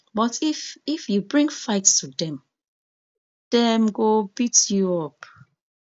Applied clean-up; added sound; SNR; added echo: none; none; none; none.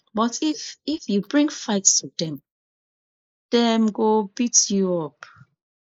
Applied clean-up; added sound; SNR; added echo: neural mask model Resemble Enhance denoiser.